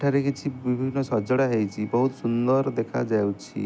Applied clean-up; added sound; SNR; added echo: none; none; none; none.